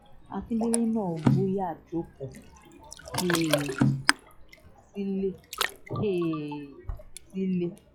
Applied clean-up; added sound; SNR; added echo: classical method log-MMSE.